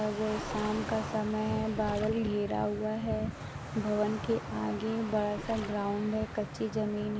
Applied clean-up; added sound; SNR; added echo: none; Gurgling + Waves, surf; 11 dB; none.